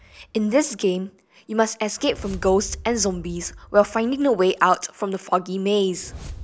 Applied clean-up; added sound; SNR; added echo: none; Whoosh, swoosh, swish; 18 dB; none.